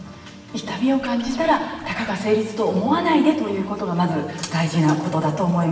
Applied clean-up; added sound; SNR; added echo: none; Scratching (performance technique); 16 dB; reverberation time 1.3 s.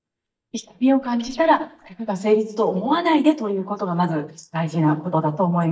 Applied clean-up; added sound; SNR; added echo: neural mask model DeepFilterNet 3.